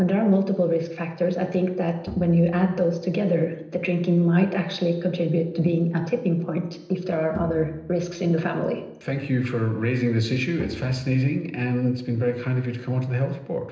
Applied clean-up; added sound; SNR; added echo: neural separator model SepFormer DNS4.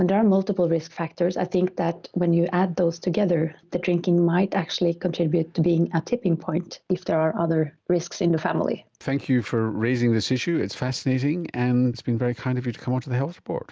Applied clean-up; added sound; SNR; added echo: none; none; none; none.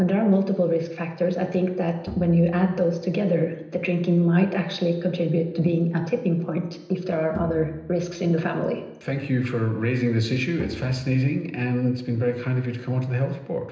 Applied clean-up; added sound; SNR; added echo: none; Bowed string instrument; 16 dB; reverberation time 0.9 s.